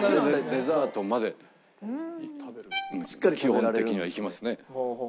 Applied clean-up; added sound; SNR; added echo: none; Bowed string instrument; 15 dB; none.